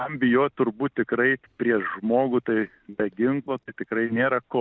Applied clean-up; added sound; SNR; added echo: none; none; none; none.